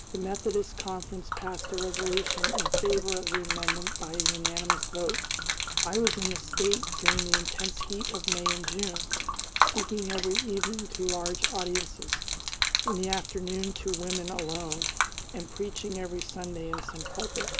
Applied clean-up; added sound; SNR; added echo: none; Gurgling / Liquid; -3 dB; none.